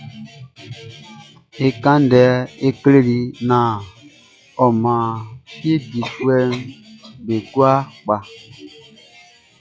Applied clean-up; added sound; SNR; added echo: classical method log-MMSE.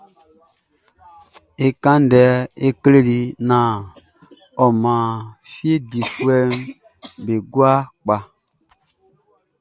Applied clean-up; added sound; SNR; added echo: none; none; none; none.